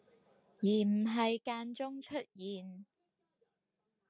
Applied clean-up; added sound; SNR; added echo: none; none; none; none.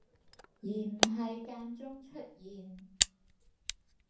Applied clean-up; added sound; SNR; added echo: none; Camera; -4 dB; reverberation time 0.5 s.